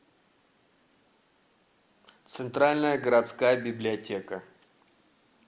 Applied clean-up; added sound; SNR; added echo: none; none; none; none.